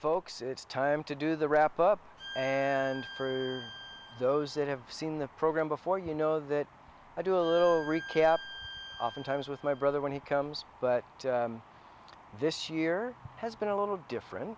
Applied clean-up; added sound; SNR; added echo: none; Bowed string instrument; 15 dB; none.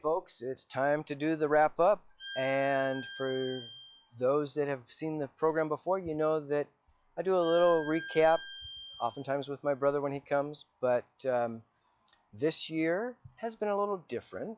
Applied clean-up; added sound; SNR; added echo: classical method log-MMSE.